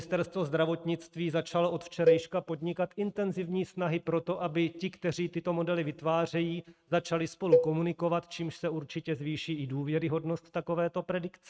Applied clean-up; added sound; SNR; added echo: neural mask model RNNoise.